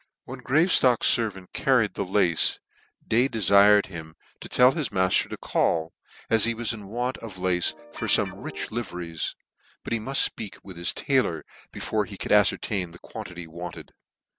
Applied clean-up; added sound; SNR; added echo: none; Guitar; 15 dB; none.